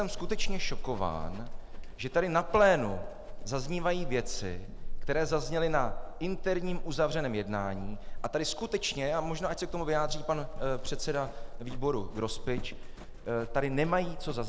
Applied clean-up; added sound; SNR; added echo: none; Livestock, farm animals, working animals; 2 dB; none.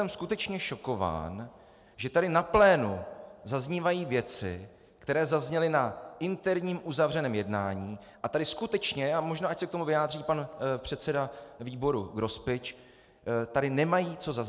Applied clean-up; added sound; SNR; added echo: none; none; none; none.